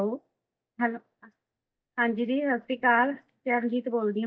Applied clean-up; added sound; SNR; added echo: neural mask model DeepFilterNet 3.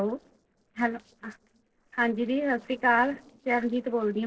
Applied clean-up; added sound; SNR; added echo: neural separator model SepFormer DNS4.